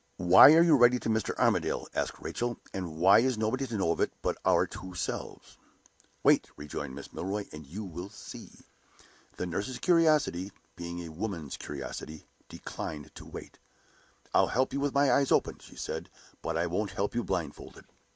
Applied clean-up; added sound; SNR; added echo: none; none; none; none.